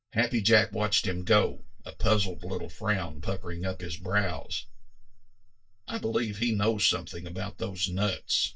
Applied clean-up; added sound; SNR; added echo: neural mask model DeepFilterNet 3.